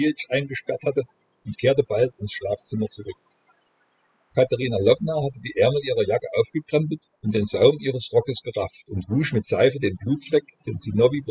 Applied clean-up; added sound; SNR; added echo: classical method spectral subtraction.